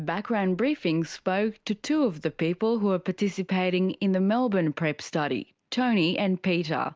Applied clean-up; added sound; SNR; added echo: none; none; none; none.